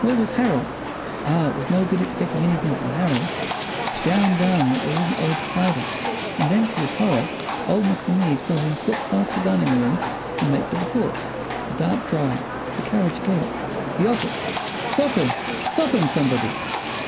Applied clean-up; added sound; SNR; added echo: none; Livestock, farm animals, working animals; 4 dB; none.